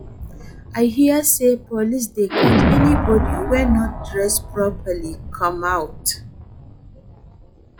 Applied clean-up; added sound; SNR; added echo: classical method log-MMSE.